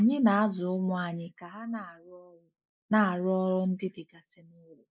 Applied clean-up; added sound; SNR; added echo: neural mask model Resemble Enhance denoiser.